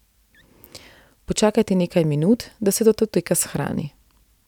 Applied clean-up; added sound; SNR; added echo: none; none; none; none.